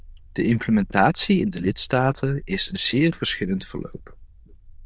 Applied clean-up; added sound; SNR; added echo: neural diffusion model UNIVERSE++.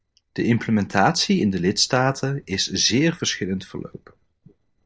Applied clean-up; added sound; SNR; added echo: neural separator model SepFormer DNS4.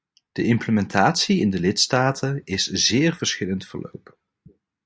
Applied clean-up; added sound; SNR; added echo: none; none; none; none.